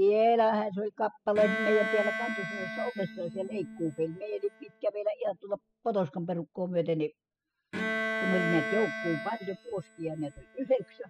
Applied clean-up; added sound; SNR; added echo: classical method spectral subtraction.